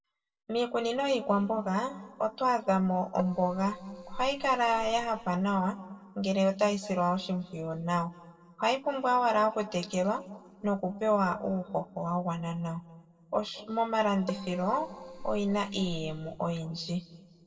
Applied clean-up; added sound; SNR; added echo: neural separator model SepFormer DNS4.